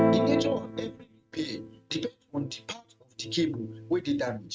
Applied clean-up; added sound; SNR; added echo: neural mask model RNNoise.